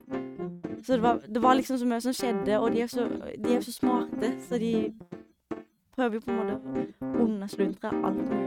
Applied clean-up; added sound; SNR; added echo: neural mask model RNNoise.